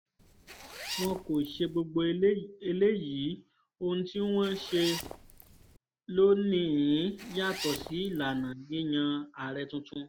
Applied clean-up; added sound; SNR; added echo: none; Zipper (clothing); 12 dB; none.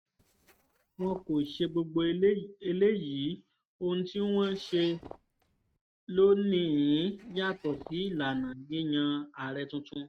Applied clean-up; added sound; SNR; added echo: neural mask model RNNoise.